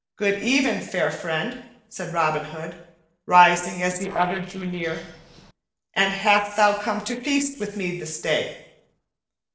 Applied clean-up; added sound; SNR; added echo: neural separator model SepFormer DNS4.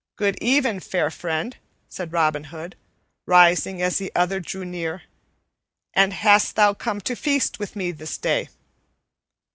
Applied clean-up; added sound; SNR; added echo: none; none; none; none.